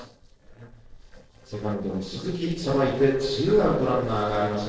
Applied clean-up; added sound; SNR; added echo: neural separator model SepFormer DNS4.